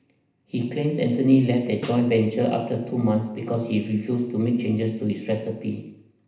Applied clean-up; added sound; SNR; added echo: none; Snare drum; 17 dB; reverberation time 0.8 s.